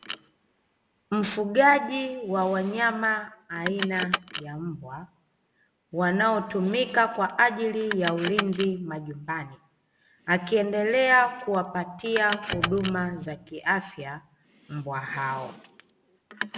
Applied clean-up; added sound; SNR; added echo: none; Drum + Car; 10 dB; none.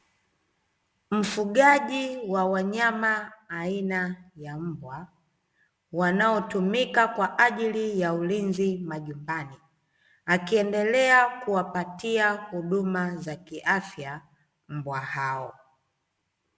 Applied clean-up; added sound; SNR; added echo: none; none; none; none.